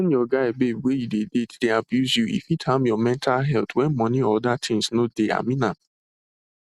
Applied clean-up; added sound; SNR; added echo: none; none; none; none.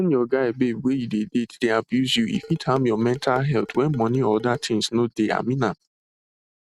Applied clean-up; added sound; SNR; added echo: none; Dishes, pots, and pans; 19 dB; none.